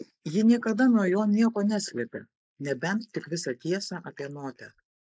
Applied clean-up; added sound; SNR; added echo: neural mask model Resemble Enhance denoiser.